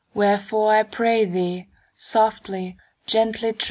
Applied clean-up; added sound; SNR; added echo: none; none; none; none.